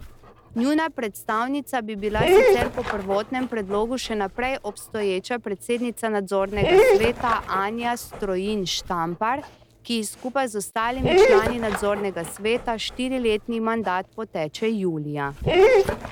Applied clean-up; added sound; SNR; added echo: none; Dog; -1 dB; none.